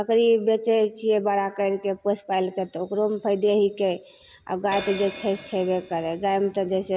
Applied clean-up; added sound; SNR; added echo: none; Hi-hat; 11 dB; none.